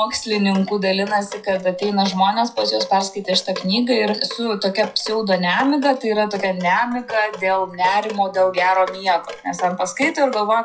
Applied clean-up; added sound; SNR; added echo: classical method WPE with log-MMSE.